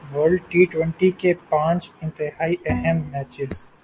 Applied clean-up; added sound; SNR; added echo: none; Bowed string instrument; 9 dB; none.